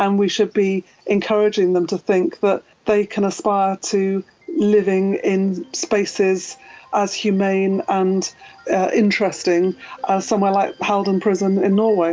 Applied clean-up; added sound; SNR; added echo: none; none; none; none.